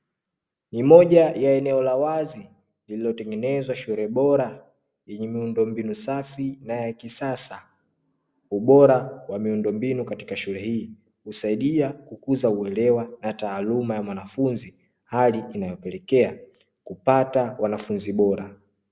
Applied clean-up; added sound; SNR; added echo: none; none; none; none.